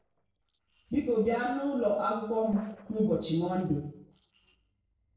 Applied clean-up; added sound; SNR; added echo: neural separator model SepFormer DNS4.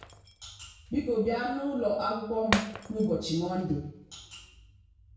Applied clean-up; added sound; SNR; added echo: none; Shatter; 10 dB; reverberation time 0.6 s.